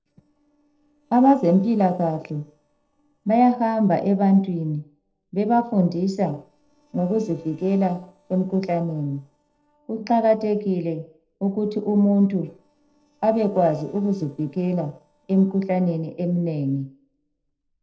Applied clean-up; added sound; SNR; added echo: neural separator model SepFormer DNS4.